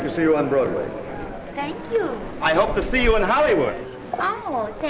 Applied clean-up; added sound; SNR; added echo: none; Waves, surf; 10 dB; none.